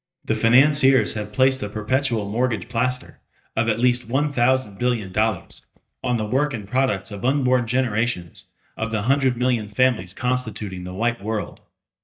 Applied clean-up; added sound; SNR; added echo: neural mask model DeepFilterNet 3.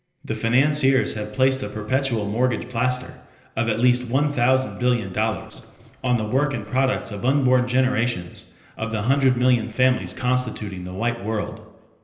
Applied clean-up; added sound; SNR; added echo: neural separator model SepFormer DNS4.